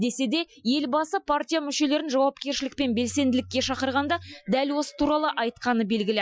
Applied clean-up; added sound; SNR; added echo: classical method Wiener filter.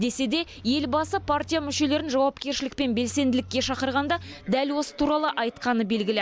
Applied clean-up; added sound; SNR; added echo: none; Bowed string instrument; 18 dB; none.